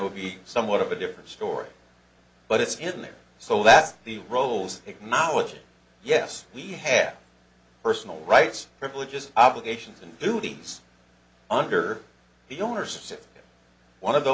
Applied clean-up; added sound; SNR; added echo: none; none; none; none.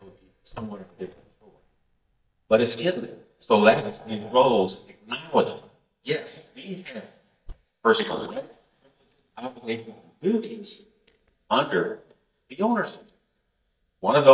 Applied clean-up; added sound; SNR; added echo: neural mask model DeepFilterNet 3.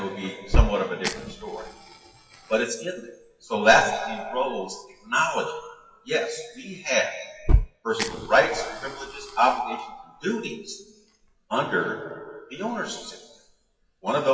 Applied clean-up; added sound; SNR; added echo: classical method WPE with log-MMSE.